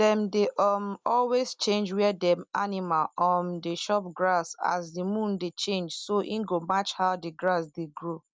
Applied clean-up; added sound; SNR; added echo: none; none; none; none.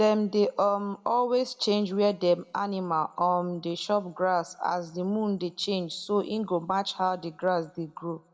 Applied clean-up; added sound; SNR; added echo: none; none; none; reverberation time 0.8 s.